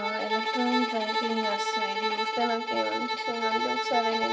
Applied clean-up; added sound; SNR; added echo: none; Bowed string instrument; -3 dB; reverberation time 3.0 s.